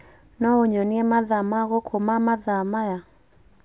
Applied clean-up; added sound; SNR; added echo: none; none; none; none.